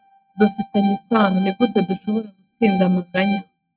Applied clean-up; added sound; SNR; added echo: neural mask model RNNoise.